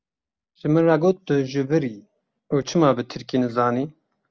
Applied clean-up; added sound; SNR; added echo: none; none; none; none.